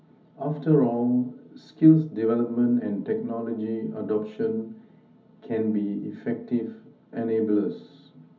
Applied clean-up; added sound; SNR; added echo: none; none; none; reverberation time 0.4 s.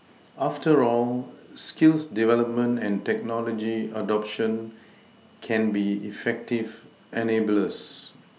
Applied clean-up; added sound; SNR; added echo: none; none; none; none.